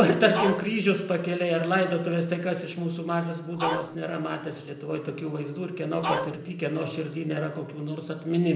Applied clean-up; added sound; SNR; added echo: none; Dog; 3 dB; reverberation time 0.8 s.